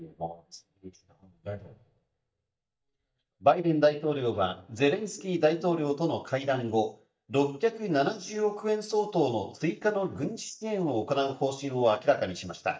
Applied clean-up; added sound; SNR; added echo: neural mask model DeepFilterNet 3.